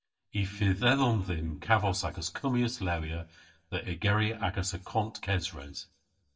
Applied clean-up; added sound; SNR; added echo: neural mask model DeepFilterNet 3.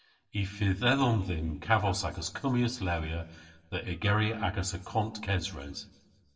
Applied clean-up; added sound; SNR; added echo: neural separator model SepFormer DNS4.